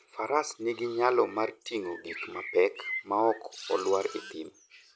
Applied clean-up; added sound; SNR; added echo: none; Bird; 15 dB; none.